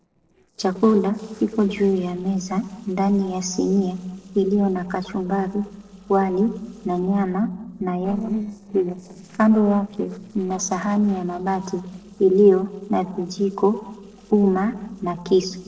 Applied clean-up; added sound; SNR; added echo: neural separator model SepFormer DNS4.